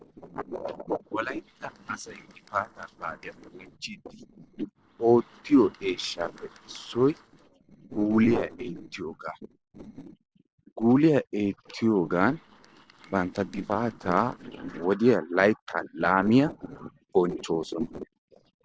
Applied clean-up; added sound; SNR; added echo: neural separator model SepFormer DNS4.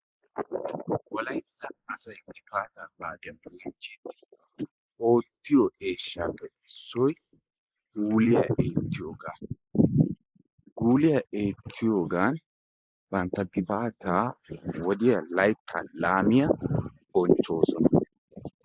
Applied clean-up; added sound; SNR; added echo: neural mask model Resemble Enhance denoiser.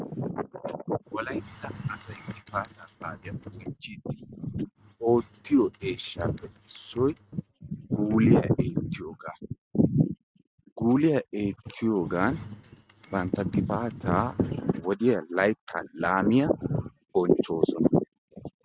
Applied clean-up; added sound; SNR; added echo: neural mask model RNNoise.